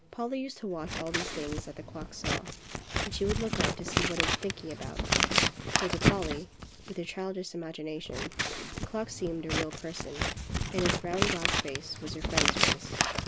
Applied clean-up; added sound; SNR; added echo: none; Scissors; -5 dB; none.